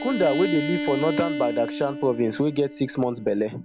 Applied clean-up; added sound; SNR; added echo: none; Bowed string instrument; 6 dB; none.